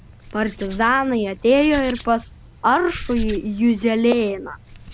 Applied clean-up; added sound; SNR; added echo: none; Hands; 15 dB; none.